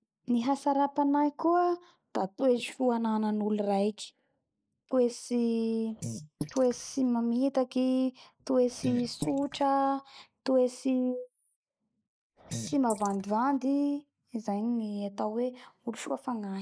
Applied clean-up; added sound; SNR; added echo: neural mask model Resemble Enhance denoiser.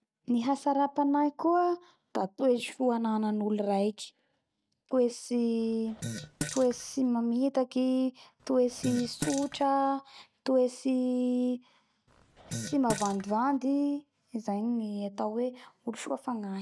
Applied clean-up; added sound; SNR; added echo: none; Fart; 10 dB; none.